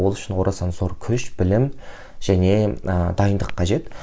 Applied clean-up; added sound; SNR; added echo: none; none; none; none.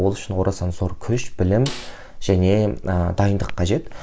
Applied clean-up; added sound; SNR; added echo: none; Snare drum; 17 dB; none.